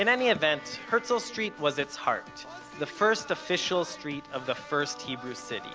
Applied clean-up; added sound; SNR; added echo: none; Wind instrument, woodwind instrument; 19 dB; none.